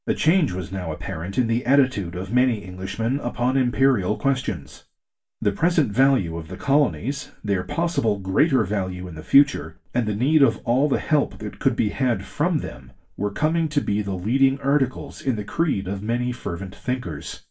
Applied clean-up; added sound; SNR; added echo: none; none; none; reverberation time 0.2 s.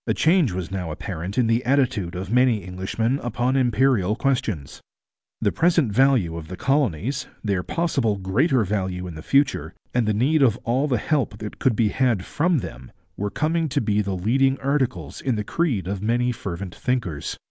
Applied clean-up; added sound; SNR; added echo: none; none; none; none.